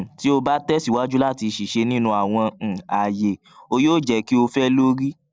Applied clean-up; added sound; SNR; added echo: none; none; none; none.